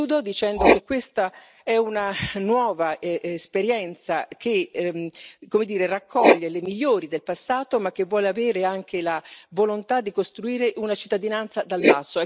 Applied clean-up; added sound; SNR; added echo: neural mask model Resemble Enhance denoiser.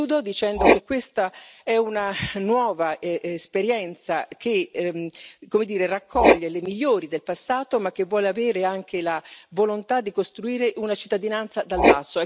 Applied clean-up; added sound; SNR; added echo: none; Writing; 3 dB; none.